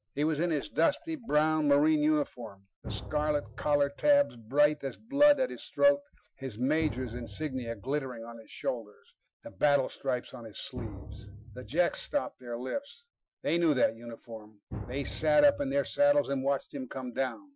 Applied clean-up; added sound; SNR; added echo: classical method Wiener filter.